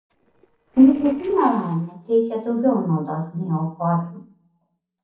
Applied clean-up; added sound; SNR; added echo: neural separator model SepFormer DNS4.